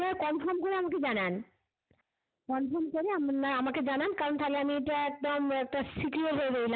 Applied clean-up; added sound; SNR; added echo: none; none; none; none.